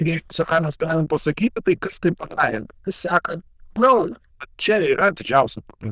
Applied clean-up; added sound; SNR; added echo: neural diffusion model UNIVERSE++.